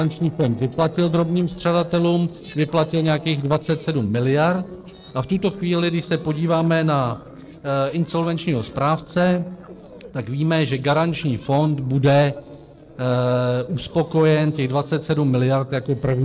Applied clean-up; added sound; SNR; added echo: neural separator model SepFormer DNS4.